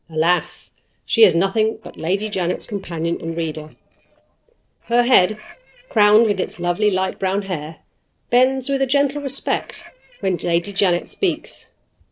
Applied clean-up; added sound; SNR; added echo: neural separator model SepFormer DNS4.